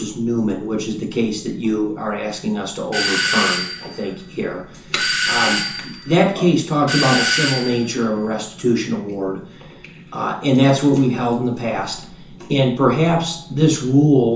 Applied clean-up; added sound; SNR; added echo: none; Doorbell; 4 dB; reverberation time 0.9 s.